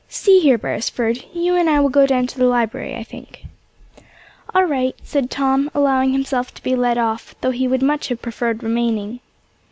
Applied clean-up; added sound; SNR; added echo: none; none; none; none.